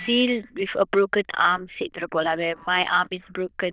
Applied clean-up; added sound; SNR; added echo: neural diffusion model UNIVERSE++.